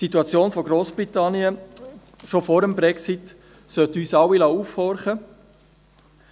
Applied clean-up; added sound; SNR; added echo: none; none; none; none.